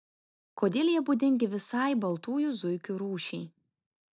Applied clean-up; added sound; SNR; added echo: none; none; none; none.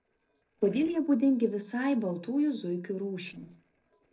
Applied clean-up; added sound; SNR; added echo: neural separator model SepFormer DNS4.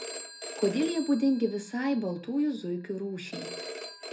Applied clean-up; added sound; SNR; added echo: none; Telephone; 12 dB; reverberation time 0.3 s.